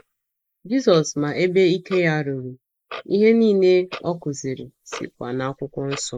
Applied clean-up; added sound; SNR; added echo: neural mask model Resemble Enhance denoiser.